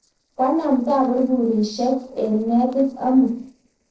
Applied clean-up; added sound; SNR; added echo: neural separator model SepFormer DNS4.